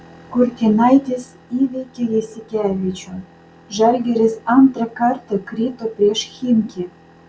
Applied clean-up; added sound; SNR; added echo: none; none; none; none.